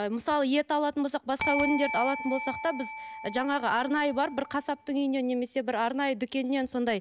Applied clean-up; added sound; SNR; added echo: none; Bell; 8 dB; none.